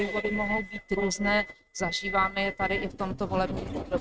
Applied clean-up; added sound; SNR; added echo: neural mask model RNNoise.